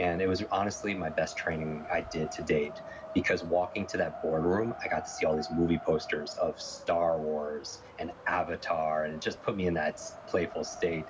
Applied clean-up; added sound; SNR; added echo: none; Wind; 13 dB; none.